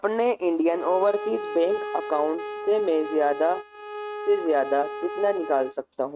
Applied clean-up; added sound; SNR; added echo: neural mask model RNNoise.